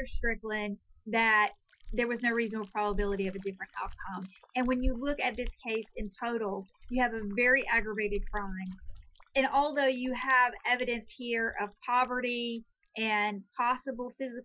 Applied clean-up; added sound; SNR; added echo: classical method Wiener filter.